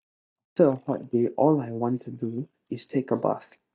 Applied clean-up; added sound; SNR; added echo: neural mask model DeepFilterNet 3.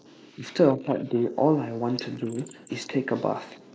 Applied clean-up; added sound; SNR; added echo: neural mask model Resemble Enhance denoiser.